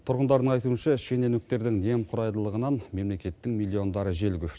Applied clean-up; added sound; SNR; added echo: none; none; none; none.